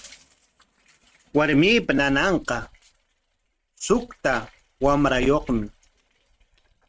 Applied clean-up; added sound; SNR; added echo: neural mask model RNNoise.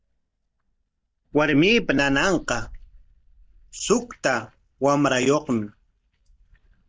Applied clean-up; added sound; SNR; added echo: neural mask model DeepFilterNet 3.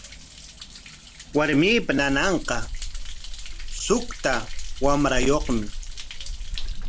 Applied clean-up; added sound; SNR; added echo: none; Thunder; 3 dB; none.